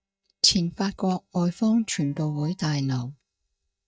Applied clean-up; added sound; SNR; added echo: neural mask model DeepFilterNet 3.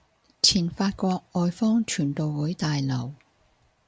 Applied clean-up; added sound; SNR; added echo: none; none; none; none.